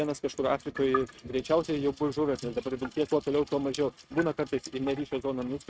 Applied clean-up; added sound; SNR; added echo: neural mask model RNNoise.